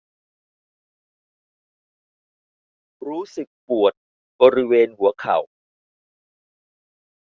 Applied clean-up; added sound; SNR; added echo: none; none; none; none.